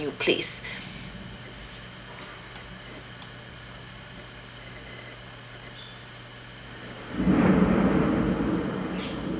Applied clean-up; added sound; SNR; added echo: none; none; none; none.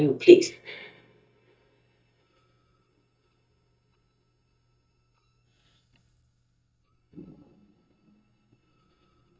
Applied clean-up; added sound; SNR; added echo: neural mask model DeepFilterNet 3.